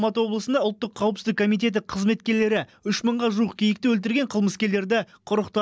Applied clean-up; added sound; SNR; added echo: none; none; none; none.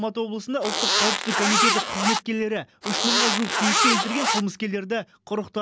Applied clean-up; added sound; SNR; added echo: none; Zipper (clothing); -5 dB; none.